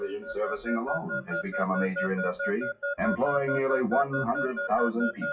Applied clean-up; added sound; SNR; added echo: classical method WPE with log-MMSE.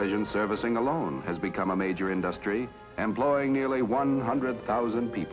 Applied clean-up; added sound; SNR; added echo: none; none; none; none.